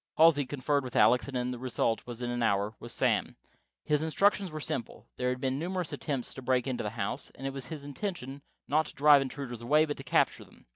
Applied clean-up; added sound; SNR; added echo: none; none; none; none.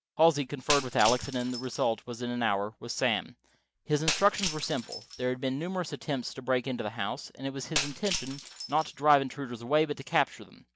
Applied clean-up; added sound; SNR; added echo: none; Shatter; 8 dB; none.